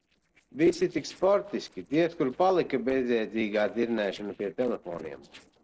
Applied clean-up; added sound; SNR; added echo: neural separator model SepFormer DNS4.